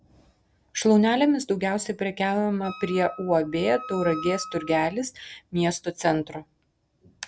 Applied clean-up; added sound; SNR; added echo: none; Wind instrument, woodwind instrument; 14 dB; none.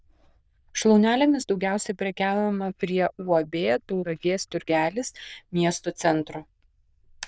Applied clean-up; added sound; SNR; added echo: neural diffusion model UNIVERSE++.